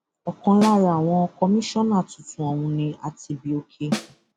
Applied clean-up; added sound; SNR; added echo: none; Snare drum; 6 dB; none.